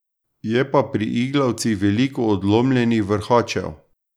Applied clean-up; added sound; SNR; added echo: none; none; none; none.